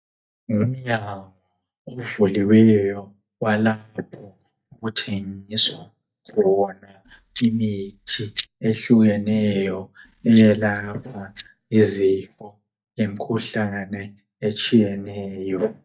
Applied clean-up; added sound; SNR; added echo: neural mask model DeepFilterNet 3.